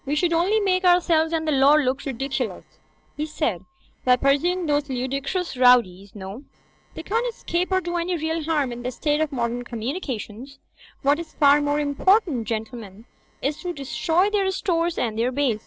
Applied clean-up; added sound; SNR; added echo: neural separator model SepFormer DNS4.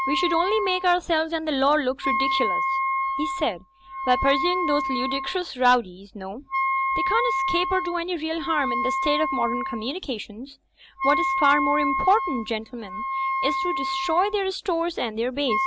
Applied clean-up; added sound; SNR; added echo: none; Wind instrument, woodwind instrument; 2 dB; none.